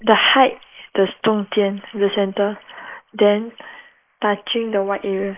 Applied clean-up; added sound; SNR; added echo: neural mask model Resemble Enhance denoiser.